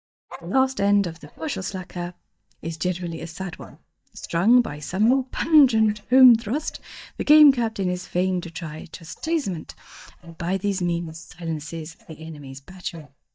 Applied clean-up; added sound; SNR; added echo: neural mask model DeepFilterNet 3.